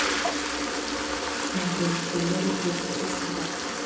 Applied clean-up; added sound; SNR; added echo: none; Toilet flush; -4 dB; reverberation time 0.8 s.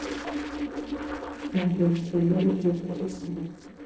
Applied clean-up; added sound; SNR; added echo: neural separator model SepFormer DNS4.